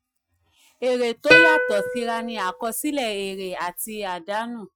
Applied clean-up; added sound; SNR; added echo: neural mask model RNNoise.